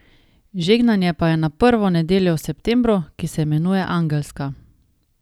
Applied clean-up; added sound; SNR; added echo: none; none; none; none.